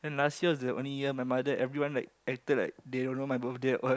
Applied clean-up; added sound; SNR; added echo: none; none; none; none.